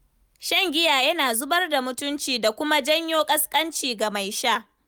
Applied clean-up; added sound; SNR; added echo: none; none; none; none.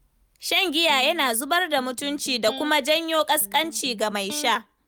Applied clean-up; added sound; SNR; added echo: none; Electric guitar; 18 dB; none.